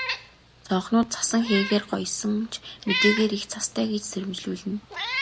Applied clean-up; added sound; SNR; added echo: none; Meow; 7 dB; none.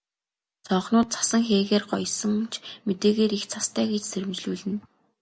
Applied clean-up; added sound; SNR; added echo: none; none; none; none.